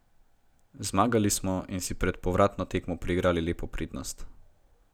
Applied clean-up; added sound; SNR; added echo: none; none; none; none.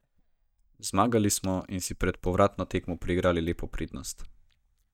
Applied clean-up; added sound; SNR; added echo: neural mask model DeepFilterNet 3.